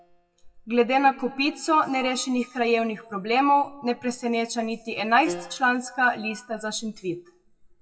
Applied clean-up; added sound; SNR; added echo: classical method WPE with log-MMSE.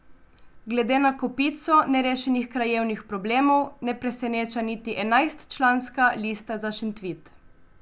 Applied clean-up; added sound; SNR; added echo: none; none; none; none.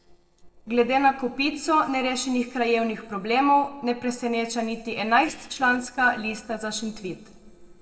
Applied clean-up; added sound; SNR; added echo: neural separator model SepFormer DNS4.